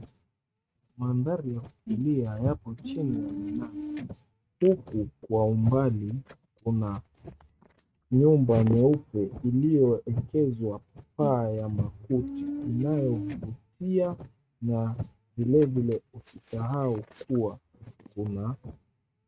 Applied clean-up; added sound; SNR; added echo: neural mask model RNNoise.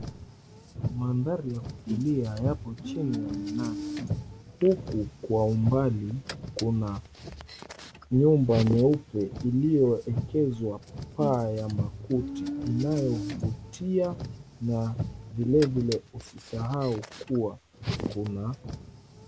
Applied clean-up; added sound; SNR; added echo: none; Car; 8 dB; none.